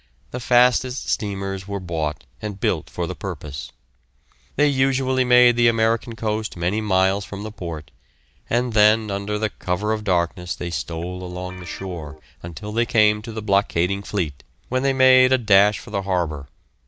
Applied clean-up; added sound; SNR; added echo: none; Guitar; 19 dB; none.